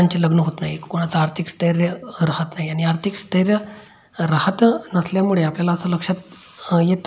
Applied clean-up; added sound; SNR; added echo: none; none; none; none.